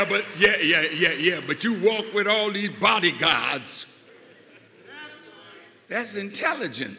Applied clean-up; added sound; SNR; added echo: none; none; none; none.